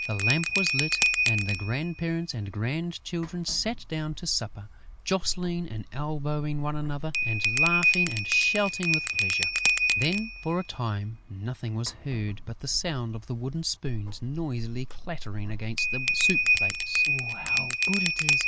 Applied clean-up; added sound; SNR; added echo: none; Bell; -2 dB; none.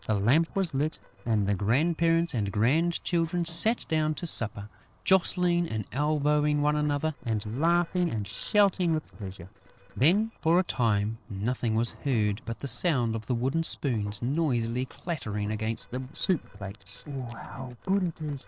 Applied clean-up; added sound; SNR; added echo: neural separator model SepFormer DNS4.